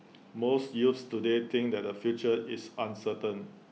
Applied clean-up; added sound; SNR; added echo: none; none; none; none.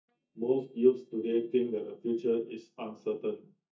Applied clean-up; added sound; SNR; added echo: neural mask model DeepFilterNet 3.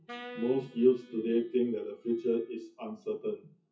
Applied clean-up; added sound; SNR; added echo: classical method WPE with log-MMSE.